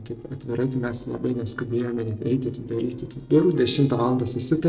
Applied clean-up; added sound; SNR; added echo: neural separator model SepFormer DNS4.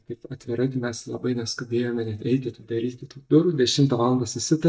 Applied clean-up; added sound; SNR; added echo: neural mask model DeepFilterNet 3.